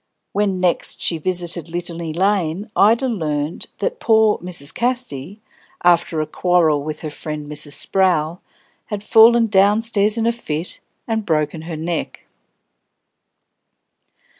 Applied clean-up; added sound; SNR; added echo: none; none; none; none.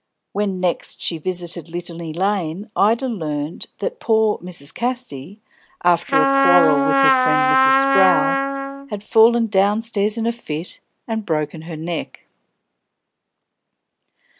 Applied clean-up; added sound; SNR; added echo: none; Trumpet; -3 dB; none.